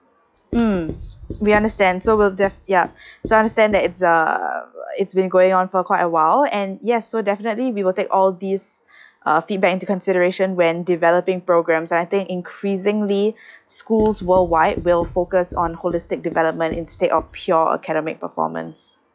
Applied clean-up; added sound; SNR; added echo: classical method log-MMSE.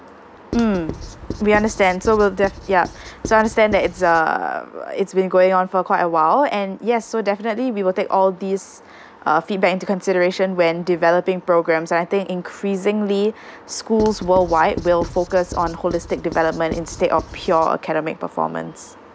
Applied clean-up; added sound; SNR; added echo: none; Writing; 13 dB; none.